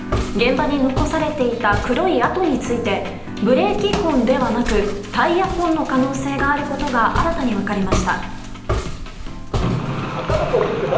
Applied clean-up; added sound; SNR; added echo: none; Walk, footsteps; 7 dB; reverberation time 0.9 s.